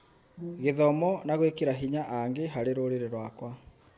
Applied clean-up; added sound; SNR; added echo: none; Brass instrument; 13 dB; none.